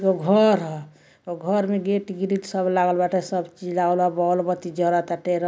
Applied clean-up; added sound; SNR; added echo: none; none; none; none.